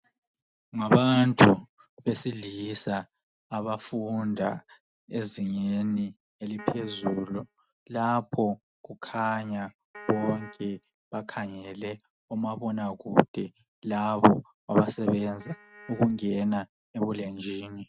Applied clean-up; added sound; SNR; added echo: neural mask model RNNoise.